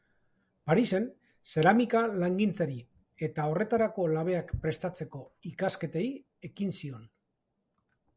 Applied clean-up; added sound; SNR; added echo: none; none; none; none.